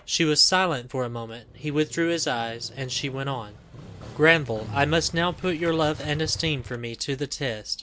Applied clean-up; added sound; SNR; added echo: none; Motorcycle; 16 dB; none.